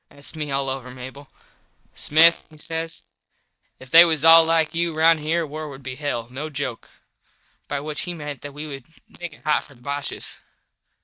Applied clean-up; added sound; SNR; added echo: neural mask model DeepFilterNet 3.